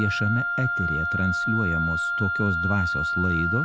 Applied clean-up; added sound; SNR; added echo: none; Wind instrument, woodwind instrument; -1 dB; none.